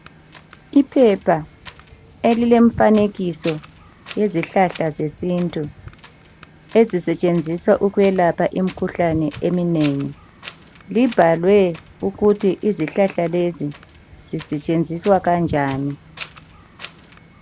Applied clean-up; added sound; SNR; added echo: none; Wind; 20 dB; none.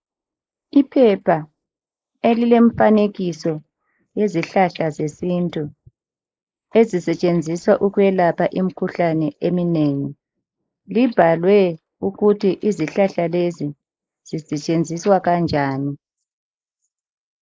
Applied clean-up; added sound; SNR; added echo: neural mask model Resemble Enhance denoiser.